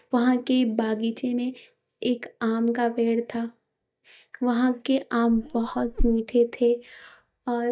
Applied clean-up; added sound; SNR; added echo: neural mask model DeepFilterNet 3.